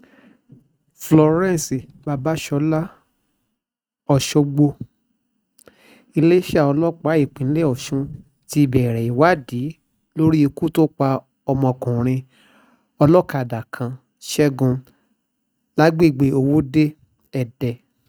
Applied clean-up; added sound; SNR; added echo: neural mask model RNNoise.